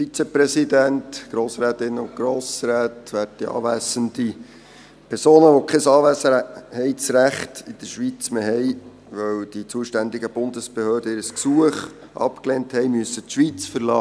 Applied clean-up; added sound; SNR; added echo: none; none; none; none.